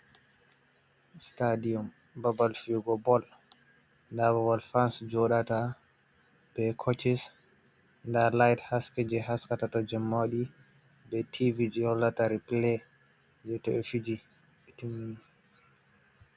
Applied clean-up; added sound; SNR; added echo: none; none; none; none.